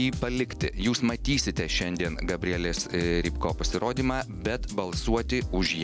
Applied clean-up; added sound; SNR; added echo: none; none; none; none.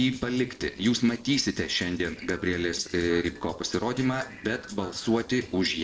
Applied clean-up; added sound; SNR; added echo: neural separator model SepFormer DNS4.